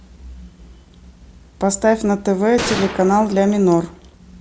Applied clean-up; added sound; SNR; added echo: none; Gunshot, gunfire; 10 dB; none.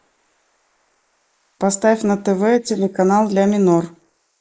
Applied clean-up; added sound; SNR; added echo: neural mask model Resemble Enhance denoiser.